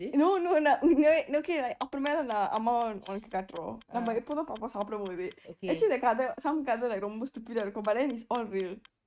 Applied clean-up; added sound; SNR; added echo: neural mask model RNNoise.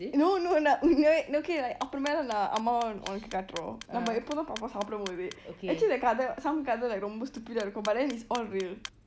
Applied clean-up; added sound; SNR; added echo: none; Clock; 20 dB; none.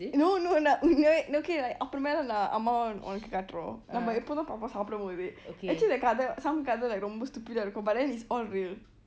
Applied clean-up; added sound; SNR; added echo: none; none; none; none.